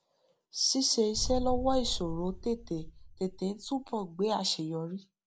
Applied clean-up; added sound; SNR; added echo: none; Boom; 6 dB; none.